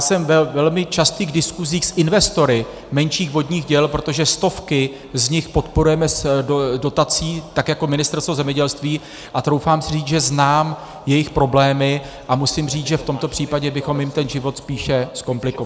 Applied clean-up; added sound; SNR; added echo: none; none; none; none.